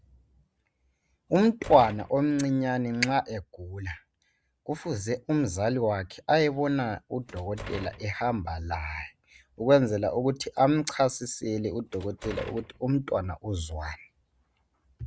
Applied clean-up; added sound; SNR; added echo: none; Door; 15 dB; none.